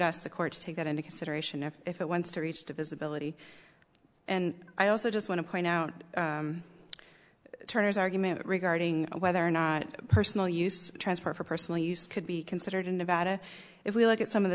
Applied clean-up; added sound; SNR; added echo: none; none; none; none.